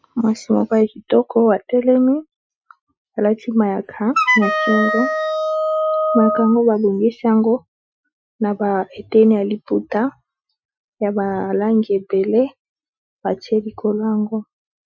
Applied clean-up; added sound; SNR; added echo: classical method Wiener filter.